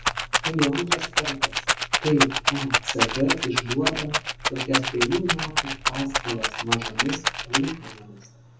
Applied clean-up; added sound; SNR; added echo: none; Rattle; -2 dB; reverberation time 0.6 s.